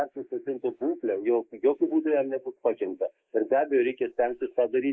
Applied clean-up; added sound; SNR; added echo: neural mask model Resemble Enhance denoiser.